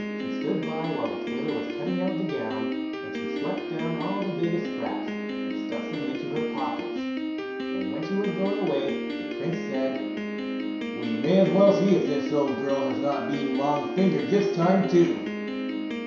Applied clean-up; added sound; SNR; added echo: none; Piano; 3 dB; reverberation time 0.7 s.